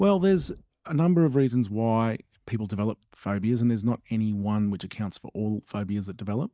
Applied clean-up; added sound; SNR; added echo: neural mask model DeepFilterNet 3.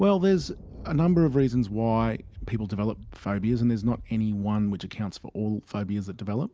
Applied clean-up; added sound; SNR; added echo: none; Thunder; 18 dB; none.